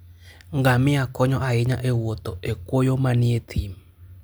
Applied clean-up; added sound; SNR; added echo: none; none; none; none.